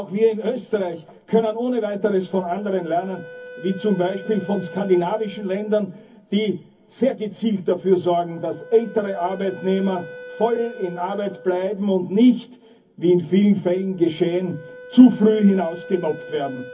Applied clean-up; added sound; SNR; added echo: none; Wind instrument, woodwind instrument; 19 dB; reverberation time 0.3 s.